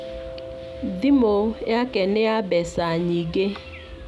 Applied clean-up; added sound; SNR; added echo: none; Mallet percussion; 16 dB; none.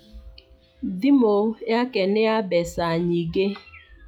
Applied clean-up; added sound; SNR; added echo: classical method log-MMSE.